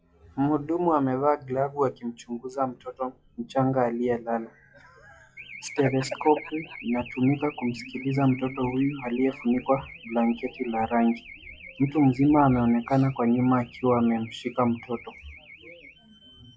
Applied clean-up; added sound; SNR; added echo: classical method log-MMSE.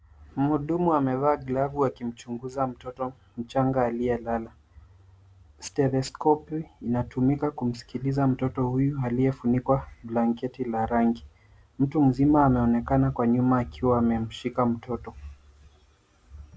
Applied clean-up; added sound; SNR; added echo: none; none; none; none.